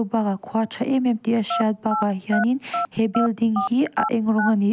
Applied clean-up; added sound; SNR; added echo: none; Telephone; 6 dB; none.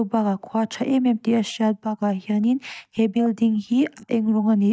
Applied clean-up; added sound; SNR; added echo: neural mask model DeepFilterNet 3.